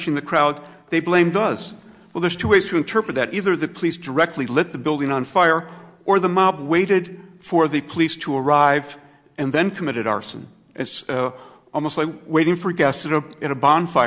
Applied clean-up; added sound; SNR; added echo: none; none; none; none.